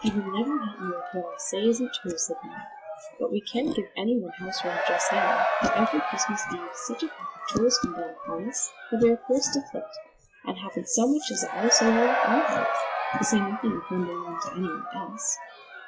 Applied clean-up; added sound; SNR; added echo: classical method log-MMSE.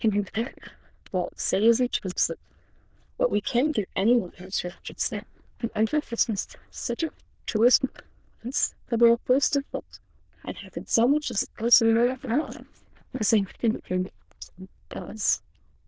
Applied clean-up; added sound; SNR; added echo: neural diffusion model UNIVERSE++.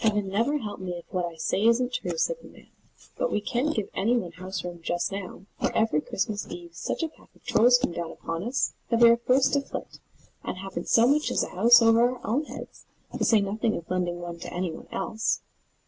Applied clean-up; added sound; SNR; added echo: none; none; none; none.